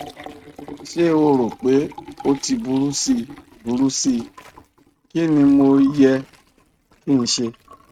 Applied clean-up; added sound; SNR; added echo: neural mask model RNNoise.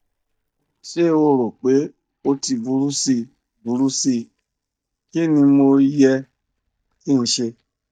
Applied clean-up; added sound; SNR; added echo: neural mask model DeepFilterNet 3.